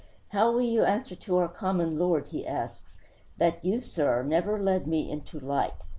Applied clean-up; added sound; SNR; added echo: none; Bird vocalization, bird call, bird song; 16 dB; none.